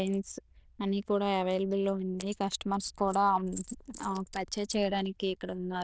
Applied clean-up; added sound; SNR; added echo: neural diffusion model UNIVERSE++.